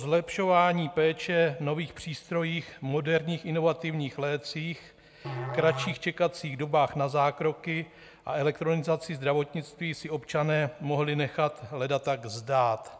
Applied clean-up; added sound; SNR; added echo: none; Musical instrument; 12 dB; none.